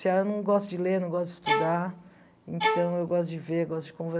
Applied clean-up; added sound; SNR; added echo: none; Bowed string instrument; 3 dB; none.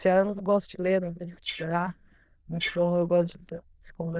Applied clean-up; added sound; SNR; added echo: neural diffusion model UNIVERSE++.